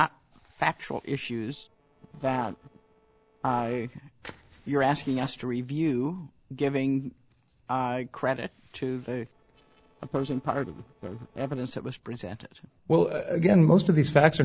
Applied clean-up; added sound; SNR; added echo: neural separator model SepFormer DNS4.